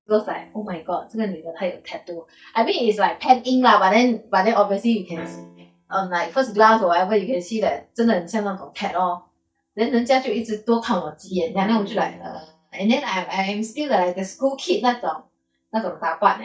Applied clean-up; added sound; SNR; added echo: neural mask model DeepFilterNet 3.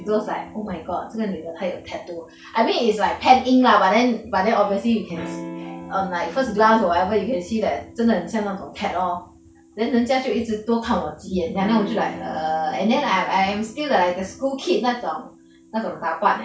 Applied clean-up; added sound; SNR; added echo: none; Electric guitar / Strum; 18 dB; none.